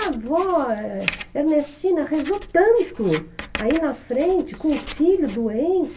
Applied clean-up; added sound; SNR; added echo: none; Writing; 15 dB; reverberation time 0.1 s.